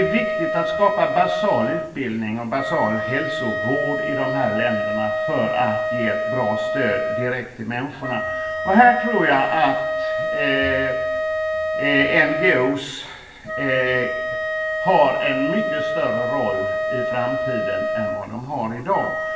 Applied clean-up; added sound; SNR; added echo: none; Wind instrument, woodwind instrument; 1 dB; reverberation time 0.9 s.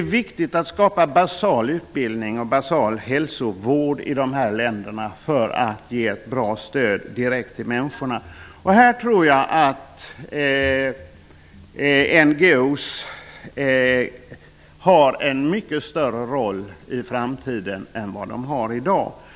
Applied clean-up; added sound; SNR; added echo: none; none; none; none.